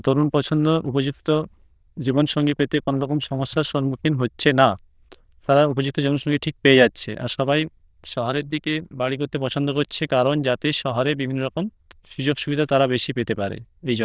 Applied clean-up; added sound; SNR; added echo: neural diffusion model UNIVERSE++.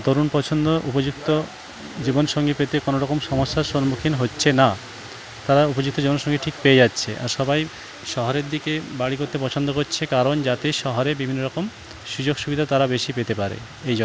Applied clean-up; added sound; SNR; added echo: none; none; none; none.